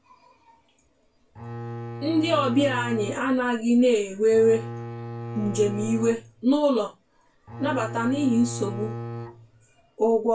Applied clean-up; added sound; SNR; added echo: none; Bowed string instrument; 10 dB; reverberation time 0.2 s.